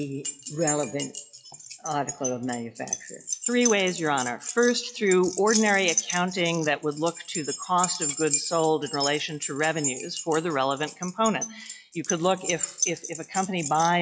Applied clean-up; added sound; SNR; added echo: classical method log-MMSE.